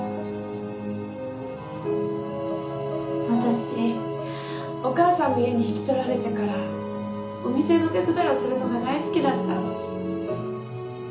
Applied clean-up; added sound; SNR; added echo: none; Wind instrument, woodwind instrument; 19 dB; reverberation time 0.8 s.